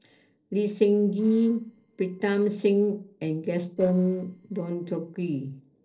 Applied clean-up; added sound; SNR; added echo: neural separator model SepFormer DNS4.